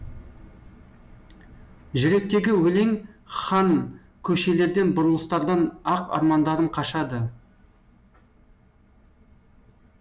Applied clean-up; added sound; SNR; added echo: none; none; none; none.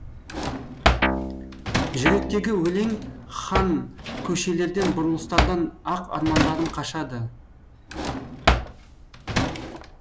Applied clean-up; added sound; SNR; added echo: none; Drawer open or close + Guitar; -1 dB; none.